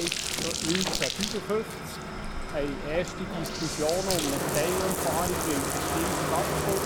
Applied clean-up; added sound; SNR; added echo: none; Bathtub (filling or washing); -1 dB; none.